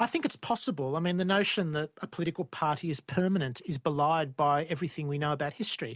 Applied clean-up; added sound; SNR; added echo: none; none; none; none.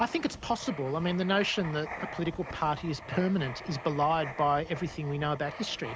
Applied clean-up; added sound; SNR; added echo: none; Writing; 12 dB; none.